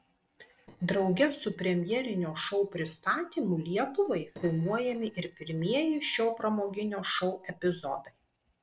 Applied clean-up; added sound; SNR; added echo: neural separator model SepFormer DNS4.